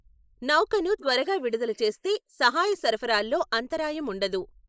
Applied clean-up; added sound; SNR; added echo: neural mask model Resemble Enhance denoiser.